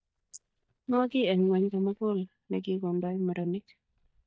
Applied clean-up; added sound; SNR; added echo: neural mask model DeepFilterNet 3.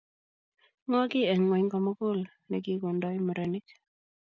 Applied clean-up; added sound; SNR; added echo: none; none; none; none.